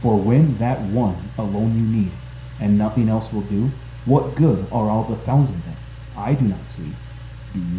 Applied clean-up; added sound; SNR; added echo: none; Engine; 14 dB; reverberation time 0.5 s.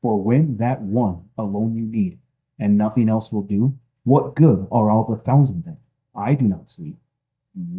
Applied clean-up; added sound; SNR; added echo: neural mask model DeepFilterNet 3.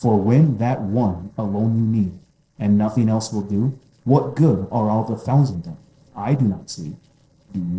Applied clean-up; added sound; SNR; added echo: neural separator model SepFormer DNS4.